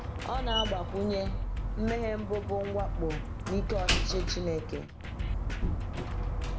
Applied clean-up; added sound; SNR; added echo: none; Slam + Drum kit; -3 dB; none.